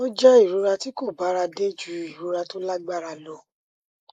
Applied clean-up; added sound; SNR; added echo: neural mask model Resemble Enhance denoiser.